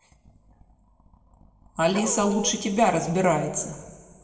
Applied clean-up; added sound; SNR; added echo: none; Dog; 7 dB; reverberation time 2.2 s.